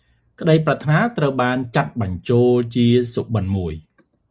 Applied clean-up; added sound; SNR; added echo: none; none; none; none.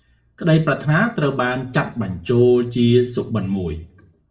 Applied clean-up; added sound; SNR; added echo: none; none; none; reverberation time 0.4 s.